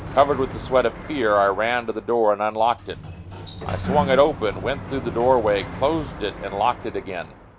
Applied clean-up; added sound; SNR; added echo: none; Sliding door; 11 dB; none.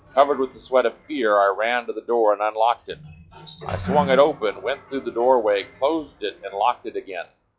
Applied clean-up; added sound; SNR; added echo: classical method log-MMSE.